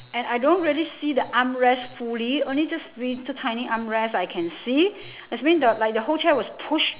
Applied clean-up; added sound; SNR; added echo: none; none; none; none.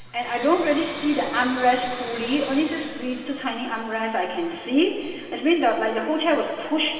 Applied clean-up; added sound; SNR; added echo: none; Domestic sounds, home sounds; 16 dB; reverberation time 2.6 s.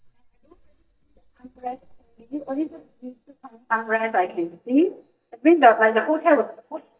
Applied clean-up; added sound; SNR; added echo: neural mask model DeepFilterNet 3.